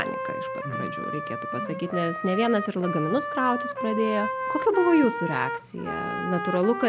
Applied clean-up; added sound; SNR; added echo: none; Trumpet; 5 dB; none.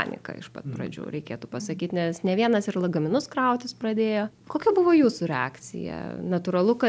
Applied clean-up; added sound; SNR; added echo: none; none; none; none.